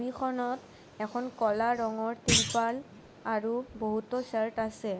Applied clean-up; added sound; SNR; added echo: none; Thump, thud; 1 dB; none.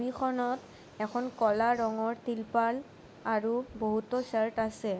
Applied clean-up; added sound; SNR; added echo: none; none; none; none.